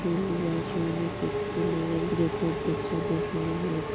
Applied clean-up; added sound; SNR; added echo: none; Engine / Mechanisms; 2 dB; none.